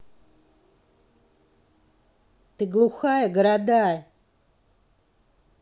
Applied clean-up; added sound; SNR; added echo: none; none; none; none.